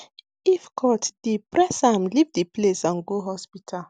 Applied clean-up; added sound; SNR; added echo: none; none; none; none.